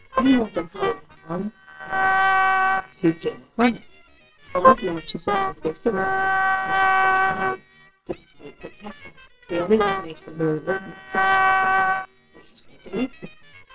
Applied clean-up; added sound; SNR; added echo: neural separator model SepFormer WHAMR!.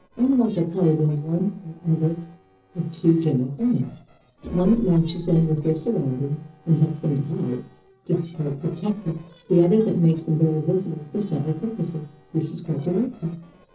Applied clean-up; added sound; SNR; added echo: neural separator model SepFormer DNS4.